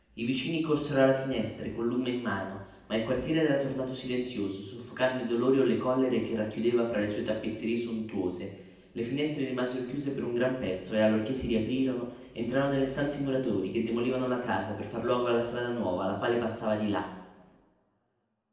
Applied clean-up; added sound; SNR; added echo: none; none; none; reverberation time 0.9 s.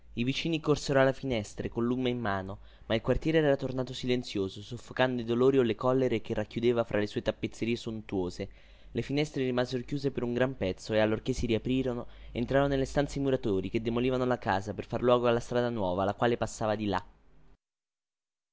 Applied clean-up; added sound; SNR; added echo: none; none; none; none.